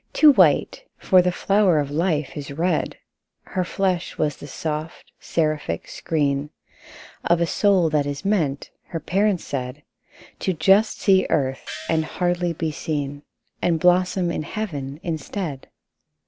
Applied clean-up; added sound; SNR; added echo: none; Gong; 17 dB; none.